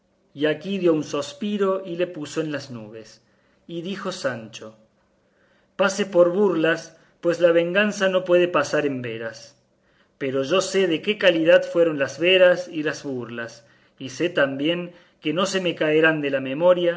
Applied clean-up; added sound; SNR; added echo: none; none; none; none.